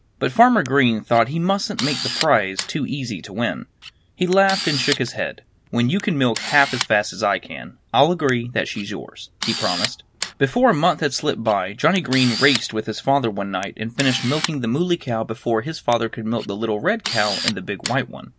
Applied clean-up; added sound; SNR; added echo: none; Camera; 11 dB; none.